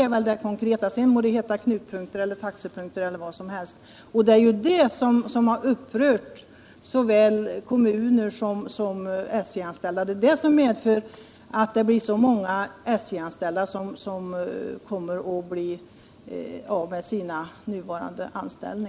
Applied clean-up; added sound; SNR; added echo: none; none; none; none.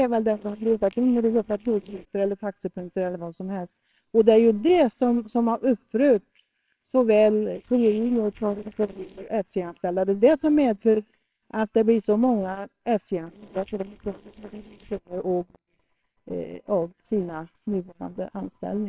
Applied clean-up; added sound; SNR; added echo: neural separator model SepFormer WHAMR!.